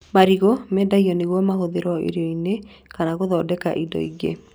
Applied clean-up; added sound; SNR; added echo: none; none; none; none.